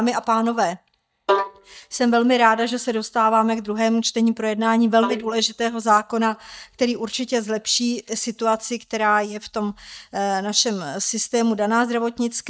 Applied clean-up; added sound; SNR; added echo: neural mask model DeepFilterNet 3.